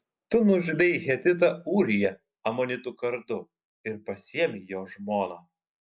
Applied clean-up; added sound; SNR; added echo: none; none; none; none.